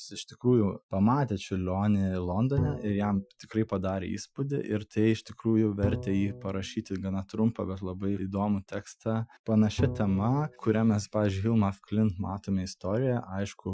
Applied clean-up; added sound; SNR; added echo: classical method Wiener filter.